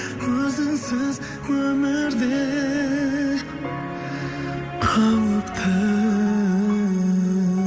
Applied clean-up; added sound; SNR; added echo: none; none; none; none.